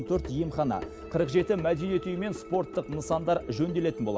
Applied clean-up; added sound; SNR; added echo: none; none; none; none.